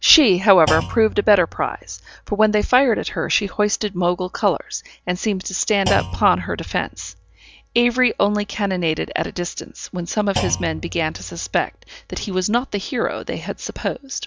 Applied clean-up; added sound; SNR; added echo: none; Thump, thud; 13 dB; none.